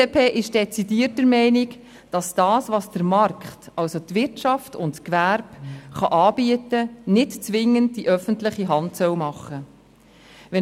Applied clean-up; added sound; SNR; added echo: none; none; none; none.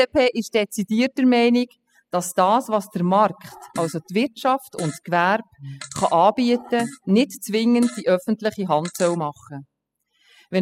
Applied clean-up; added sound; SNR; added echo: classical method spectral subtraction.